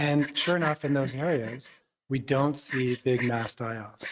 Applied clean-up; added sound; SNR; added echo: neural mask model RNNoise.